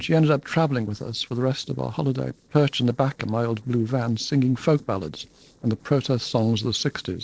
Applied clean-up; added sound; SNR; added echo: neural separator model SepFormer DNS4.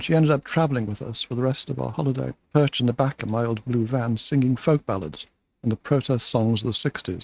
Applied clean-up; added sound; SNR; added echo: neural mask model RNNoise.